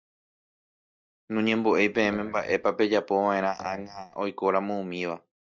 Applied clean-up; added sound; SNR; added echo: neural mask model DeepFilterNet 3.